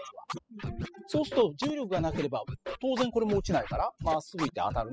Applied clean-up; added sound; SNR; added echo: classical method spectral subtraction.